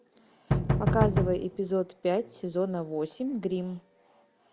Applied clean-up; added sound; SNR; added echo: none; Knock; -4 dB; none.